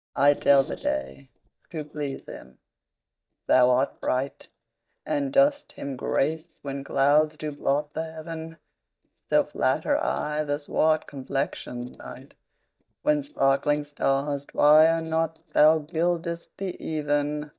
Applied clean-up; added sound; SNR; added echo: neural mask model DeepFilterNet 3.